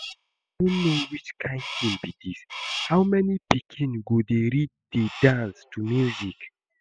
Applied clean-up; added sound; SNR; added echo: classical method spectral subtraction.